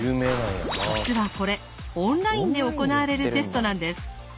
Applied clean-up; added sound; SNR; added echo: none; none; none; none.